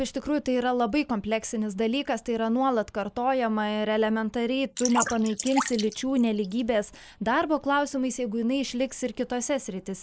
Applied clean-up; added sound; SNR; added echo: neural mask model Resemble Enhance denoiser.